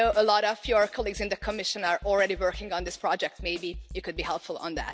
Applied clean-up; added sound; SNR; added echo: none; Snare drum; 15 dB; none.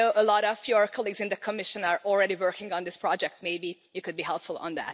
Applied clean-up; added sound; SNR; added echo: none; none; none; none.